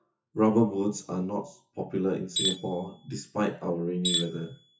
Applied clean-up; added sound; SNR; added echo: classical method WPE with log-MMSE.